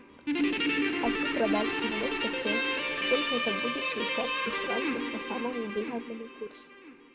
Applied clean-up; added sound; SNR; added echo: none; Guitar; -4 dB; none.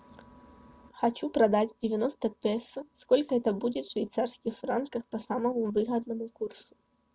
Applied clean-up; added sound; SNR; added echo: none; none; none; none.